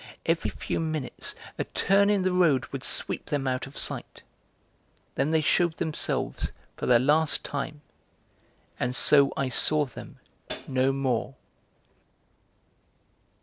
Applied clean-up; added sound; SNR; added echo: neural separator model SepFormer DNS4.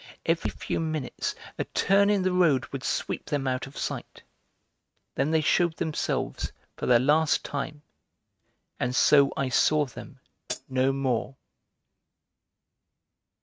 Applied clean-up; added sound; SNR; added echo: neural mask model RNNoise.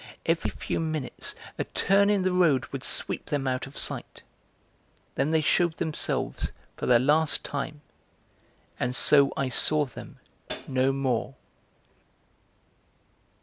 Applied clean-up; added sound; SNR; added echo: none; Hi-hat; 7 dB; none.